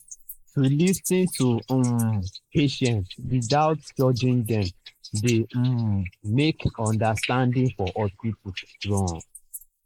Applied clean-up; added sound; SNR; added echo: neural mask model Resemble Enhance denoiser.